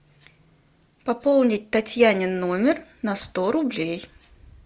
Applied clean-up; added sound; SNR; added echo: none; none; none; none.